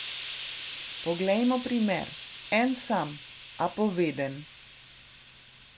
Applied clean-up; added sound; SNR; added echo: none; Hiss; 9 dB; none.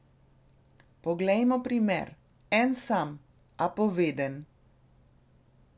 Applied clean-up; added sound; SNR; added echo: none; none; none; none.